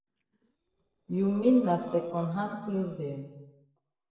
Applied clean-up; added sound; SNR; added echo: neural separator model SepFormer DNS4.